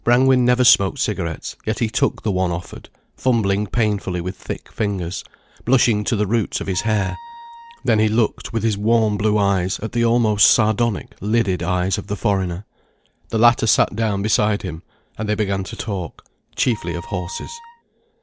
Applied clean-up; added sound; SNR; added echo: none; Wind instrument, woodwind instrument; 18 dB; none.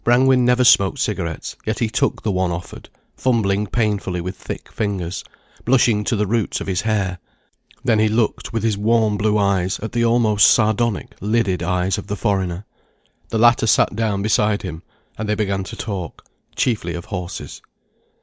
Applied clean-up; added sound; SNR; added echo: none; none; none; none.